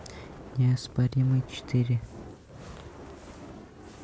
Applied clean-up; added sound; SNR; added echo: none; Fire; 16 dB; none.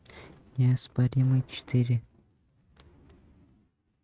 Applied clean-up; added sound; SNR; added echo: neural mask model RNNoise.